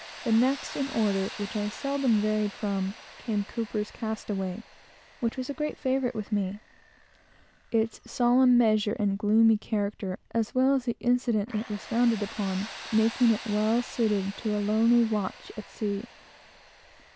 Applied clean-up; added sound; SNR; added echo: none; Tools; 18 dB; none.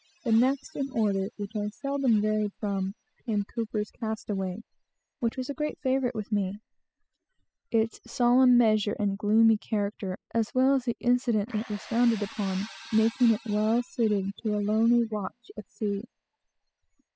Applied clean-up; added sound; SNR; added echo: classical method spectral subtraction.